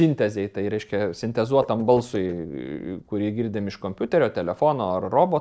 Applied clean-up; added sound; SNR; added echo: neural separator model SepFormer DNS4.